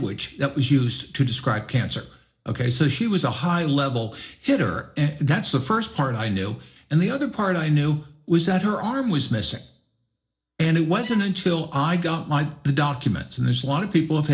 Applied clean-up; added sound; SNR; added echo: neural separator model SepFormer DNS4.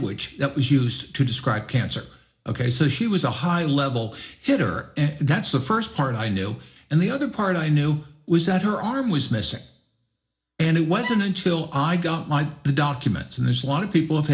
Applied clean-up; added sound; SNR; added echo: none; Bowed string instrument; 14 dB; reverberation time 0.4 s.